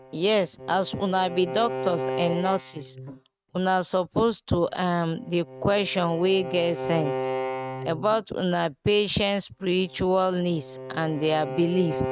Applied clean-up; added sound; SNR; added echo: neural mask model RNNoise.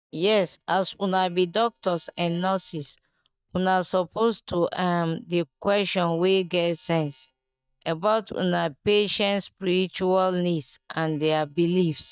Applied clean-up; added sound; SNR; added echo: neural mask model DeepFilterNet 3.